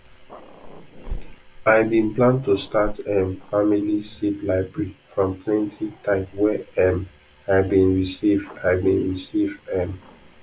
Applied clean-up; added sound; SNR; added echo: none; Growling; 17 dB; none.